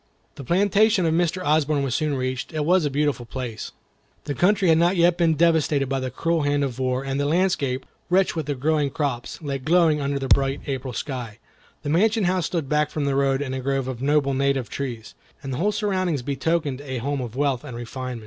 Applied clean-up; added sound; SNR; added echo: none; Thump, thud; 2 dB; none.